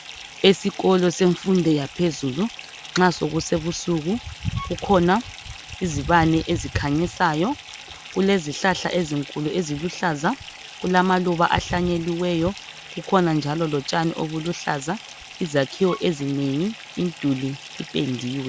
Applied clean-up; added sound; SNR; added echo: none; Fill (with liquid) / Bathtub (filling or washing) + Bowed string instrument; 17 dB; none.